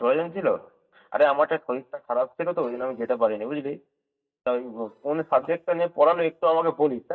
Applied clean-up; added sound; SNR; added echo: neural mask model DeepFilterNet 3.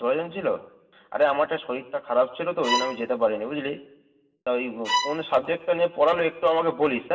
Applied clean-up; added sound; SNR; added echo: none; Bowed string instrument; 5 dB; reverberation time 0.7 s.